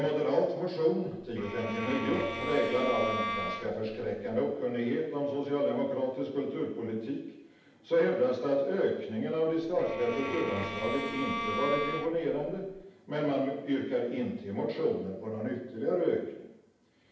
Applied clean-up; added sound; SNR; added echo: none; Bowed string instrument; 6 dB; reverberation time 0.9 s.